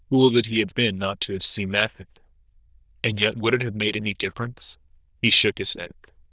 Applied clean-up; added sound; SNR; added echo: neural diffusion model UNIVERSE++.